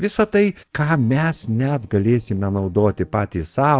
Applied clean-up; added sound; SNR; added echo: neural separator model SepFormer DNS4.